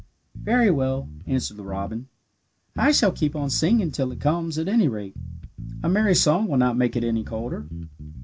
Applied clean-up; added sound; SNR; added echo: none; Bass guitar; 12 dB; none.